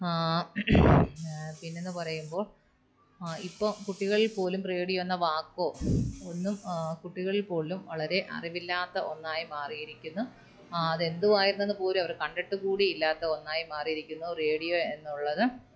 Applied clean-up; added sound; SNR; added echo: classical method log-MMSE.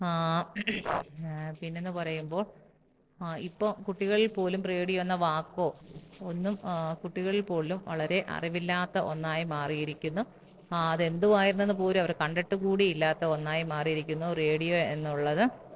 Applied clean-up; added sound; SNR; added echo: neural separator model SepFormer DNS4.